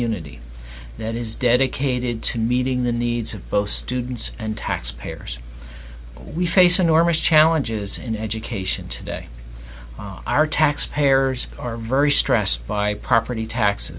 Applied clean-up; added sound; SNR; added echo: none; none; none; none.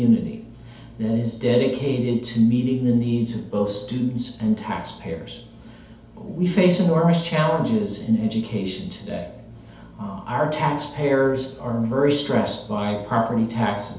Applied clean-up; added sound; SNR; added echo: none; none; none; reverberation time 2.2 s.